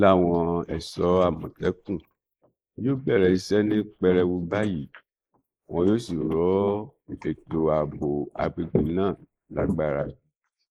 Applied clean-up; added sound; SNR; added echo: neural mask model Resemble Enhance denoiser.